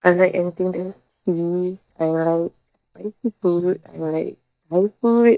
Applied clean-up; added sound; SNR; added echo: neural mask model DeepFilterNet 3.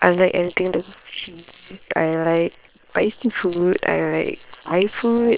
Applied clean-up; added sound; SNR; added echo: neural separator model SepFormer WHAM!.